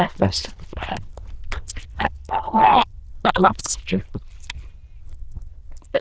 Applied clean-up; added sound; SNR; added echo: neural diffusion model UNIVERSE++.